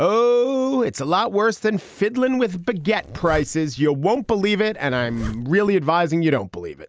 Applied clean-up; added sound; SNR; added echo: none; Zipper (clothing); 17 dB; none.